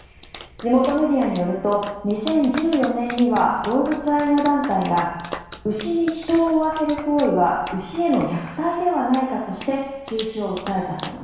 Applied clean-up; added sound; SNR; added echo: none; Clapping; 16 dB; reverberation time 1.1 s.